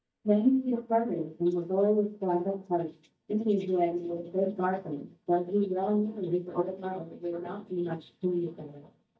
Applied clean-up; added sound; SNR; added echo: neural mask model DeepFilterNet 3.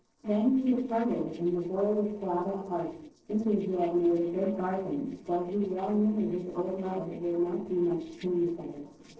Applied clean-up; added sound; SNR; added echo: neural separator model SepFormer DNS4.